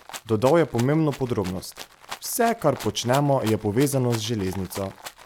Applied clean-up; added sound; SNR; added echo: none; Rattle (instrument); 17 dB; none.